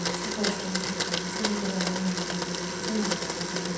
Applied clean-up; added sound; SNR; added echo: none; Domestic sounds, home sounds; -1 dB; reverberation time 0.9 s.